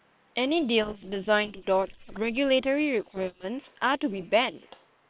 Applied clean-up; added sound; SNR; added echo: neural separator model SepFormer WHAM!.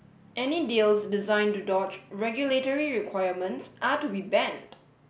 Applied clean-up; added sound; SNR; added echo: none; none; none; none.